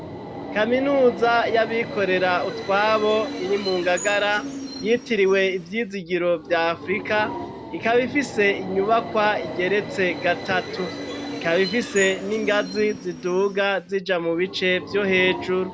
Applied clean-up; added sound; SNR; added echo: none; Subway, metro, underground; 10 dB; none.